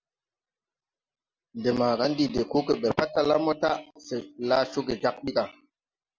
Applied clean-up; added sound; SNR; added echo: none; none; none; none.